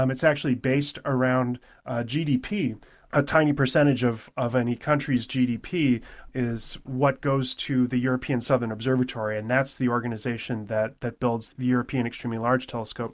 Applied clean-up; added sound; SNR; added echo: none; none; none; none.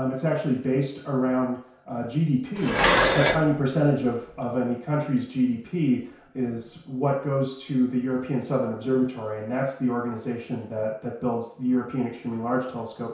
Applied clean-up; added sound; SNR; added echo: none; Dishes, pots, and pans; -1 dB; reverberation time 0.6 s.